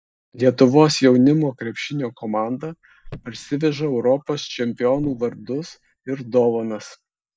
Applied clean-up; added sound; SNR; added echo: neural mask model DeepFilterNet 3.